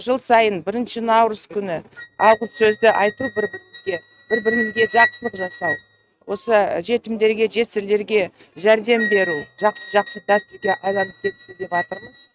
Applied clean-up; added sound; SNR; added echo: neural mask model RNNoise.